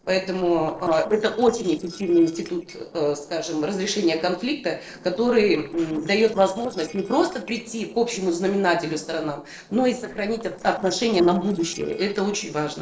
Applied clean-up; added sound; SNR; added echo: neural separator model SepFormer DNS4.